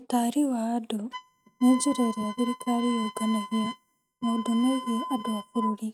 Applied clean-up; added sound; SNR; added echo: neural mask model RNNoise.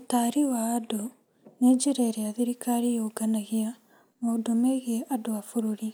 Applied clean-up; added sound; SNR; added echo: none; none; none; none.